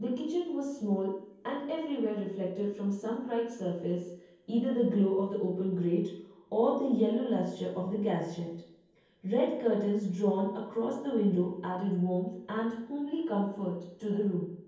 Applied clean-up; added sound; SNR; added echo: none; none; none; reverberation time 0.9 s.